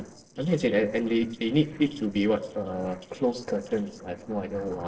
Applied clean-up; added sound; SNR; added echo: neural separator model SepFormer DNS4.